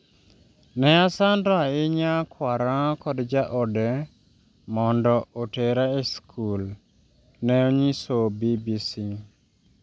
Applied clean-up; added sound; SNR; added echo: none; none; none; none.